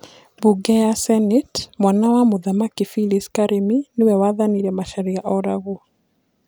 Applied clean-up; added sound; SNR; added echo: none; none; none; none.